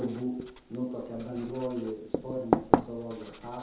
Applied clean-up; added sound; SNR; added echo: none; Writing; -3 dB; reverberation time 0.8 s.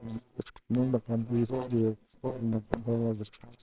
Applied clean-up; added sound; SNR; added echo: neural separator model SepFormer WHAMR!.